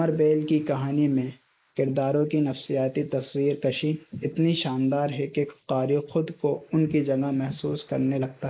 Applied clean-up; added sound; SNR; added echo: neural mask model Resemble Enhance denoiser.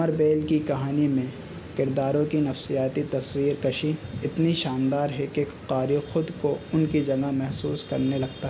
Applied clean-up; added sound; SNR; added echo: none; none; none; none.